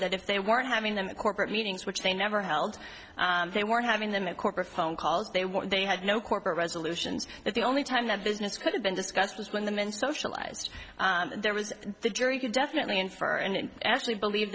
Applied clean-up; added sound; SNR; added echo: none; none; none; none.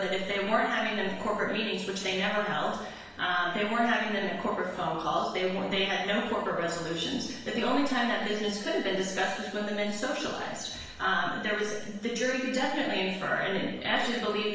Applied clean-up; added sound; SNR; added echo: none; none; none; reverberation time 1.0 s.